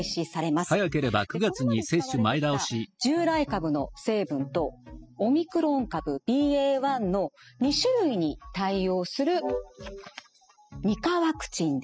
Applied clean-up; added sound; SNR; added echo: classical method spectral subtraction.